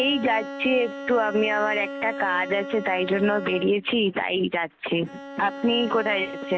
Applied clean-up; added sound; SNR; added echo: none; Bowed string instrument; 11 dB; none.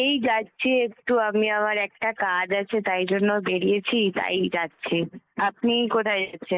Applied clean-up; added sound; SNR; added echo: neural mask model Resemble Enhance denoiser.